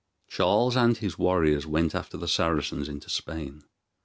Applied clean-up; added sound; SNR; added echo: none; none; none; none.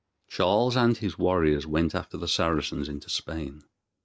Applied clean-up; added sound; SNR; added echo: neural mask model Resemble Enhance denoiser.